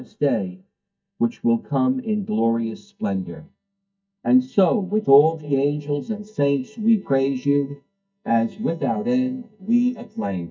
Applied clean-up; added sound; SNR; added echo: neural mask model DeepFilterNet 3.